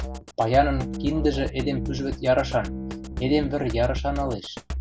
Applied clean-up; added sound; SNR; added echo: none; Drum kit; 6 dB; none.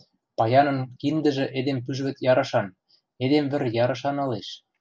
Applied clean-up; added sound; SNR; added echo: none; none; none; none.